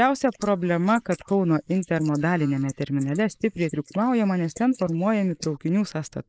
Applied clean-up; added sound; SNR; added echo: neural mask model Resemble Enhance denoiser.